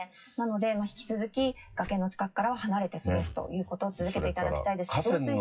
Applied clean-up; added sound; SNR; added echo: classical method WPE with log-MMSE.